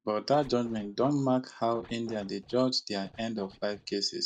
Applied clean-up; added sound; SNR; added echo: neural mask model DeepFilterNet 3.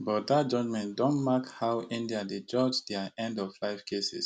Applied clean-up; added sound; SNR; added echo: none; none; none; none.